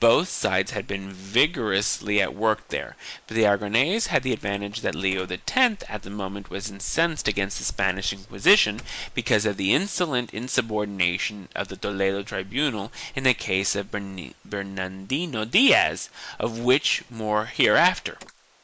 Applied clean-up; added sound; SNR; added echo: neural mask model Resemble Enhance denoiser.